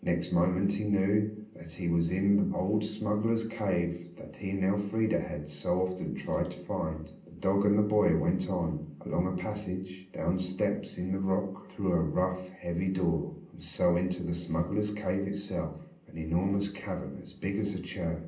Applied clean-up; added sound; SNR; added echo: none; none; none; reverberation time 0.6 s.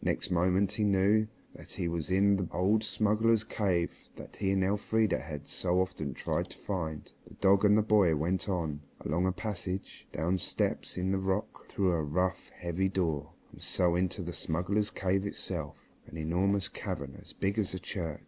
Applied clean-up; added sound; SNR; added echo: none; none; none; none.